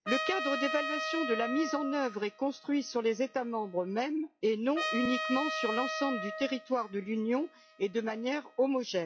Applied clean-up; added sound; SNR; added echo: classical method log-MMSE.